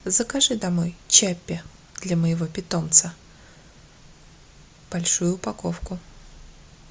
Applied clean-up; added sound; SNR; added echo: none; none; none; none.